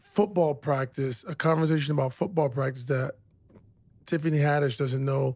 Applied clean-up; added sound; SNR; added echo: none; none; none; none.